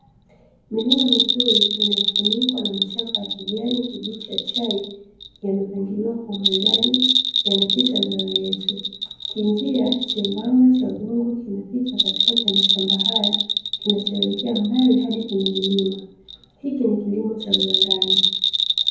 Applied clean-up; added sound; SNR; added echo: none; Bell; 0 dB; reverberation time 0.9 s.